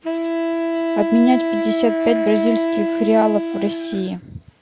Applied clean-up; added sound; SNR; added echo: none; Wind instrument, woodwind instrument; 1 dB; none.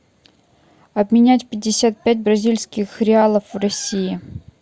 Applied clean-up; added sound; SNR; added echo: none; none; none; none.